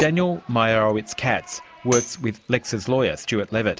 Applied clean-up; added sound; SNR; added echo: none; Writing + Tambourine; 15 dB; none.